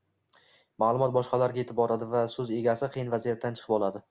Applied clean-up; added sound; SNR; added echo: none; none; none; none.